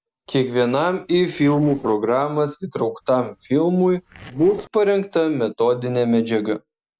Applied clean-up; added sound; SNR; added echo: neural separator model SepFormer DNS4.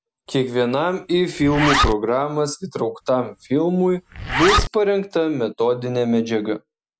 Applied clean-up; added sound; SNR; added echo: none; Zipper (clothing); 5 dB; none.